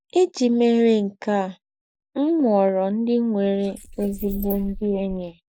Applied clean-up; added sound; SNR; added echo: neural mask model Resemble Enhance denoiser.